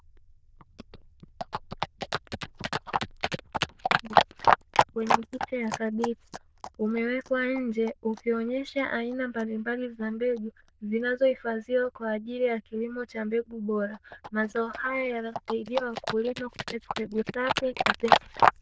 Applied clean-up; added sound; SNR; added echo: neural diffusion model UNIVERSE++.